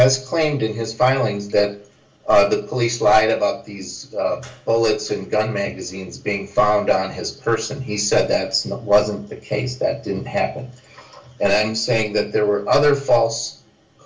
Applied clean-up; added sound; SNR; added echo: none; none; none; reverberation time 0.3 s.